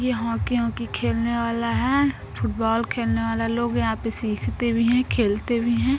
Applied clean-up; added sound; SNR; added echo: none; none; none; none.